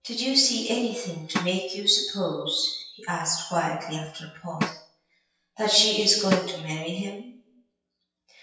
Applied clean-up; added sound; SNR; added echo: classical method WPE with log-MMSE.